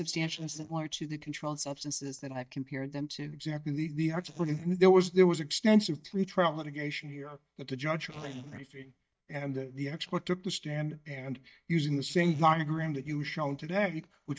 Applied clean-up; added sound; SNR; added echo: neural mask model DeepFilterNet 3.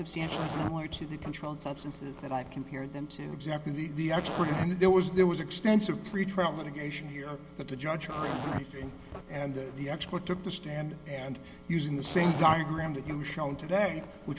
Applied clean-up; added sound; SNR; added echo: none; Zipper (clothing); 11 dB; reverberation time 2.8 s.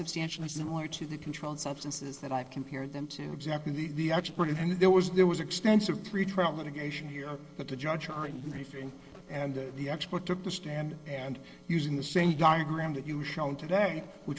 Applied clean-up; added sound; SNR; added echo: neural separator model SepFormer DNS4.